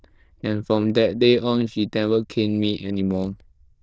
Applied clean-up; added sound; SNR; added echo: neural diffusion model UNIVERSE++.